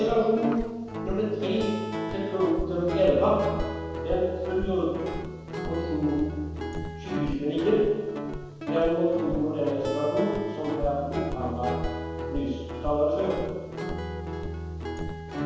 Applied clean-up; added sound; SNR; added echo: none; Guitar; 5 dB; reverberation time 1.2 s.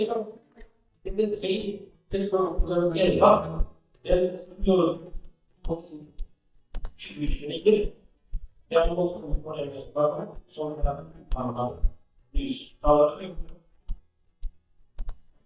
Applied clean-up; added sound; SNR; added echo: neural mask model DeepFilterNet 3.